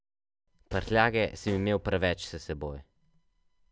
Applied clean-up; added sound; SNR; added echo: none; Explosion + Snare drum; 17 dB; none.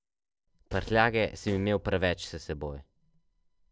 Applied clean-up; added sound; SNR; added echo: neural separator model SepFormer DNS4.